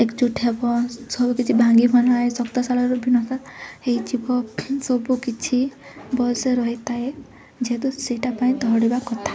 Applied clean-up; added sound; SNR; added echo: none; none; none; none.